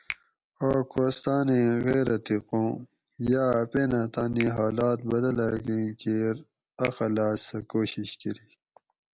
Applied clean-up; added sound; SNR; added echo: none; Finger snapping; 20 dB; none.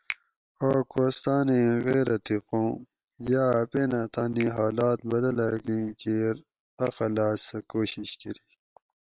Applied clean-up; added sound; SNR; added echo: neural separator model SepFormer WHAM!.